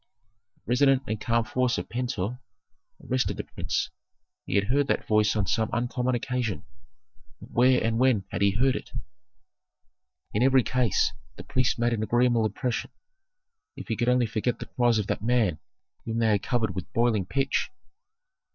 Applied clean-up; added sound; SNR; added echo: neural mask model DeepFilterNet 3.